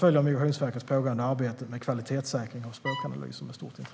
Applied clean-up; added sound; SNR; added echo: none; Bowed string instrument; 10 dB; none.